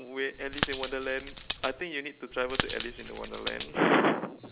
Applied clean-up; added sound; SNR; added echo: none; Coin (dropping); 6 dB; none.